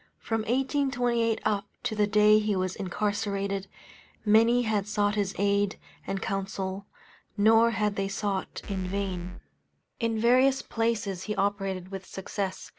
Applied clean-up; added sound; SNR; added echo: none; Bass drum / Keyboard (musical); 8 dB; none.